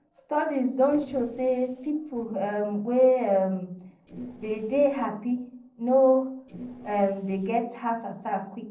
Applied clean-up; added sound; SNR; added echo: neural separator model SepFormer DNS4.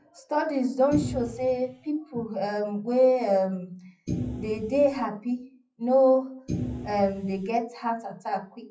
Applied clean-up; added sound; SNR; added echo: classical method WPE with log-MMSE.